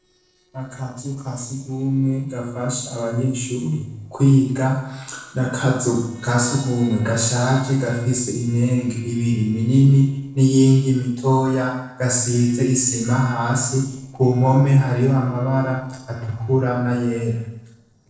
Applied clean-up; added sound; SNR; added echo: neural separator model SepFormer DNS4.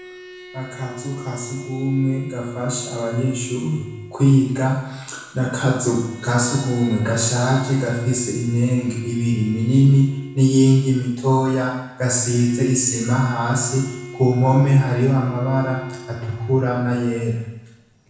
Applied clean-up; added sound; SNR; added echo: none; Bowed string instrument; 19 dB; reverberation time 1.0 s.